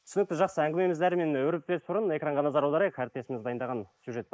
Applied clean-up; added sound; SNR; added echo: neural mask model Resemble Enhance denoiser.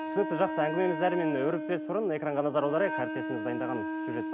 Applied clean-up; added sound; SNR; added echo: none; Wind instrument, woodwind instrument; 4 dB; none.